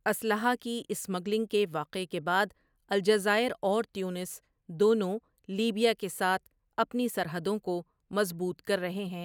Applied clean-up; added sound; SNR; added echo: none; none; none; none.